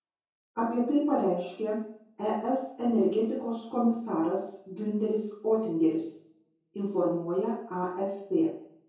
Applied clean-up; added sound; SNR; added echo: none; none; none; reverberation time 0.6 s.